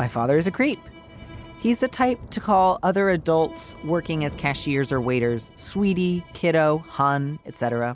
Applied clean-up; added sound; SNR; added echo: none; Bowed string instrument + Thunder / Rain; 19 dB; none.